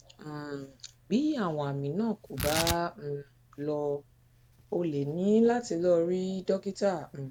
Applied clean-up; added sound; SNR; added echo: none; Tearing; 13 dB; none.